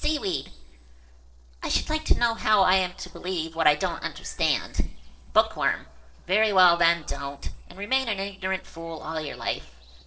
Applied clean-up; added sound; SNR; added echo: neural separator model SepFormer DNS4.